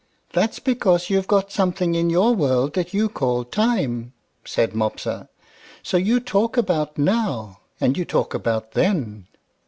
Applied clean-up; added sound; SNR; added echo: none; none; none; none.